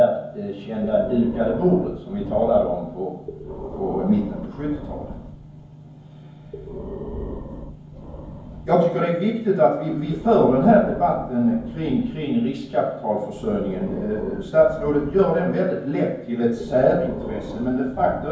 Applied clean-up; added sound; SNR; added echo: none; Breathing; 13 dB; reverberation time 0.9 s.